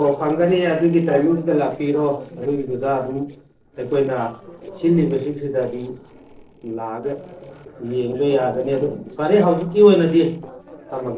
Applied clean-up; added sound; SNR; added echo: neural separator model SepFormer DNS4.